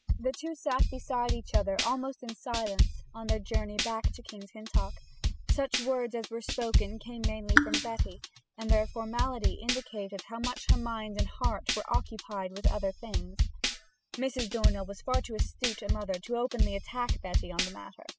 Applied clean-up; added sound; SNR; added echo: classical method spectral subtraction.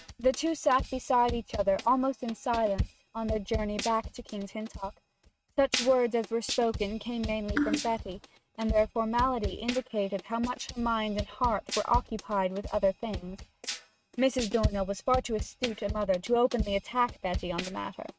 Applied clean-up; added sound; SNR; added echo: neural mask model RNNoise.